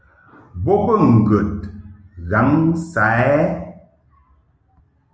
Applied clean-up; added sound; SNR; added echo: none; none; none; none.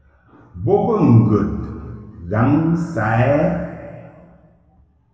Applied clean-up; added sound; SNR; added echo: none; none; none; reverberation time 2.0 s.